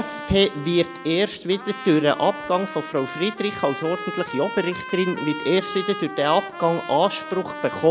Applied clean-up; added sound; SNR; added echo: none; Trumpet; 11 dB; none.